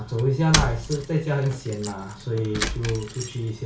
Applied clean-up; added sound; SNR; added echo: none; Keys jangling; 5 dB; reverberation time 0.3 s.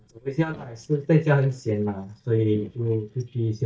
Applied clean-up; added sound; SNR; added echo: neural mask model DeepFilterNet 3.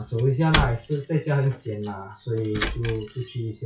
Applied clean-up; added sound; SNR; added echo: classical method WPE with log-MMSE.